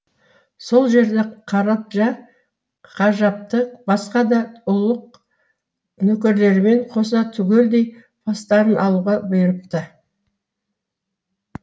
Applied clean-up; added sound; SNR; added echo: none; none; none; none.